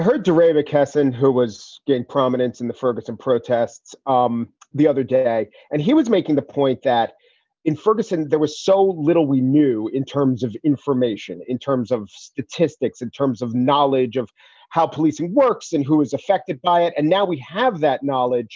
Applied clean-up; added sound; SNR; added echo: none; none; none; none.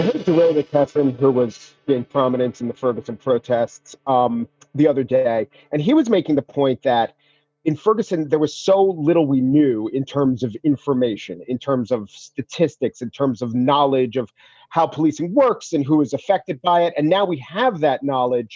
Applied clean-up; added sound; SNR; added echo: neural mask model RNNoise.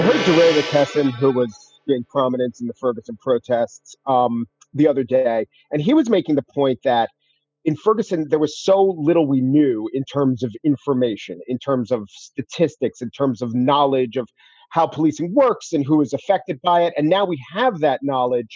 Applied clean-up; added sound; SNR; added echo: classical method spectral subtraction.